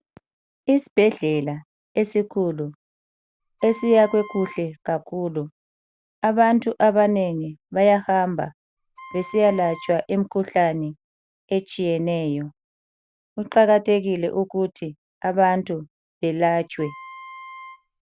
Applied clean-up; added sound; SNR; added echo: none; Wind instrument, woodwind instrument; 18 dB; none.